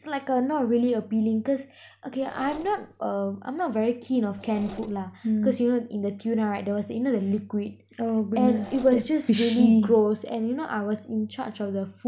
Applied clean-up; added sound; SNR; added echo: none; Engine / Mechanisms; 19 dB; none.